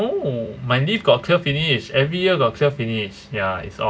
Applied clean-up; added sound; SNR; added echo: none; none; none; none.